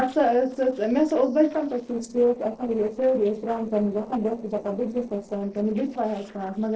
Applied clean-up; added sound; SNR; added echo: neural separator model SepFormer DNS4.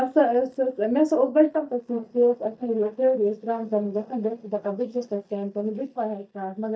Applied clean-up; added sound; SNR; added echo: neural mask model DeepFilterNet 3.